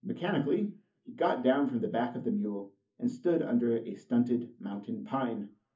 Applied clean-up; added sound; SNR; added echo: none; none; none; reverberation time 0.3 s.